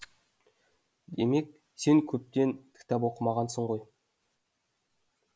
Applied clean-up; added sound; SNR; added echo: none; none; none; none.